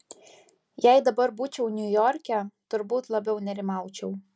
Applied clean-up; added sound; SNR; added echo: none; none; none; none.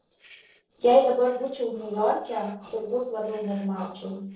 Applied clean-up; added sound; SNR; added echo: neural separator model SepFormer DNS4.